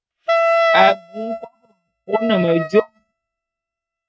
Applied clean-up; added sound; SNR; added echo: neural mask model RNNoise.